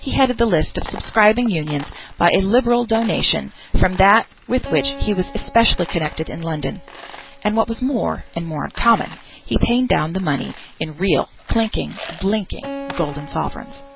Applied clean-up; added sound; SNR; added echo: none; Coin (dropping) + Keyboard (musical); 17 dB; none.